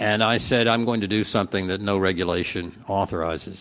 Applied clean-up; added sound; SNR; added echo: none; none; none; none.